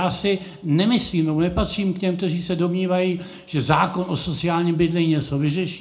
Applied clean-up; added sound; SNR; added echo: none; none; none; reverberation time 0.3 s.